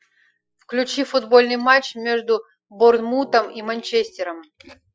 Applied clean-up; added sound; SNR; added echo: classical method Wiener filter.